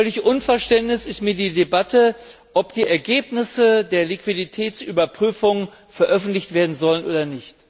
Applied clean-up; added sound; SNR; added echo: none; none; none; none.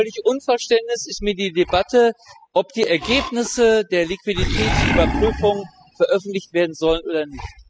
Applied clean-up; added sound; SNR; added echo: classical method spectral subtraction.